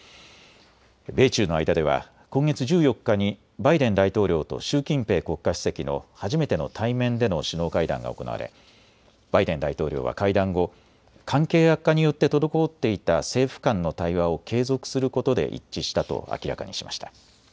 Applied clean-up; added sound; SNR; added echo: none; none; none; none.